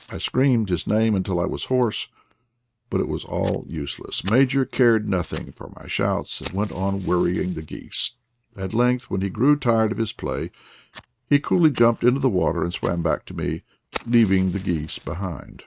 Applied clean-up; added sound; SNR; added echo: neural mask model RNNoise.